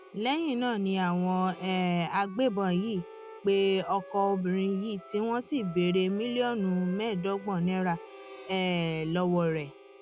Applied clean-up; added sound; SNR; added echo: none; Wind instrument, woodwind instrument + Harmonica; 19 dB; none.